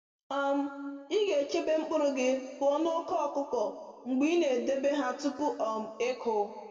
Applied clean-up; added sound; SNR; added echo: none; none; none; reverberation time 1.8 s.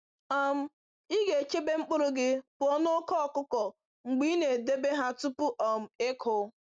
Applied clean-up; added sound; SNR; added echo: none; none; none; none.